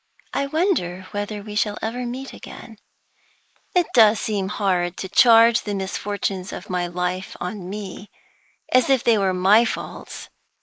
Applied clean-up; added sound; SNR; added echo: neural mask model Resemble Enhance denoiser.